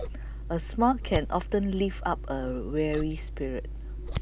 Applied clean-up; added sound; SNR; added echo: none; Scissors; 5 dB; none.